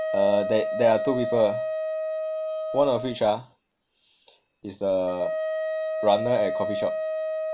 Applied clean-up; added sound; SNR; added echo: none; Wind instrument, woodwind instrument; 3 dB; none.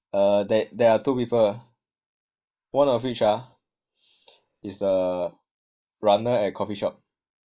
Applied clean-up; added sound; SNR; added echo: neural mask model Resemble Enhance denoiser.